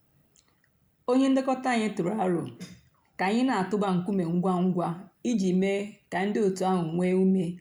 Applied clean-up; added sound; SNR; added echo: none; none; none; none.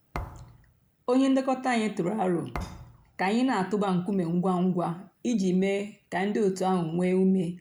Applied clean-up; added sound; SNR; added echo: none; Thump, thud; 14 dB; none.